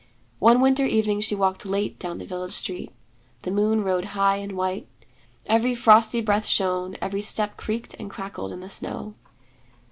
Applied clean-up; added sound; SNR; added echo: none; none; none; none.